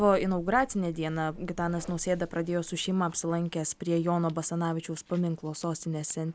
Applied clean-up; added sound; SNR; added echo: none; none; none; none.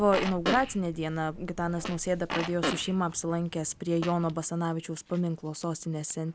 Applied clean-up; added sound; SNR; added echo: none; Fart; 8 dB; none.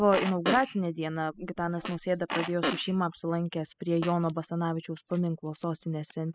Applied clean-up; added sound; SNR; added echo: classical method spectral subtraction.